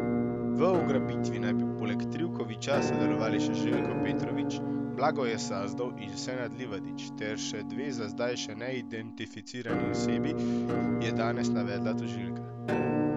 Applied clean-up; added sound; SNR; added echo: none; Musical instrument; -5 dB; none.